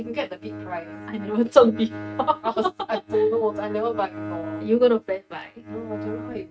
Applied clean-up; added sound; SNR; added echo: neural mask model RNNoise.